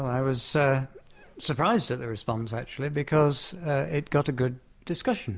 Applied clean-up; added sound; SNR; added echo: none; none; none; none.